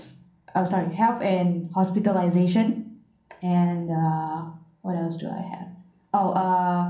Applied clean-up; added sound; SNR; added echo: none; none; none; reverberation time 0.6 s.